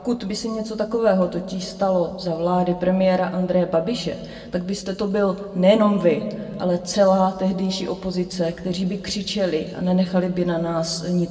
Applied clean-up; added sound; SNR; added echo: none; none; none; reverberation time 1.9 s.